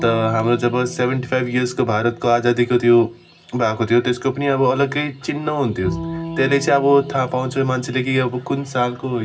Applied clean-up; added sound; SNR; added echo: none; Bowed string instrument; 15 dB; reverberation time 0.4 s.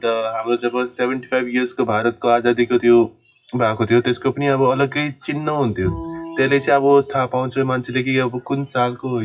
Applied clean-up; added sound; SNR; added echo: classical method WPE with log-MMSE.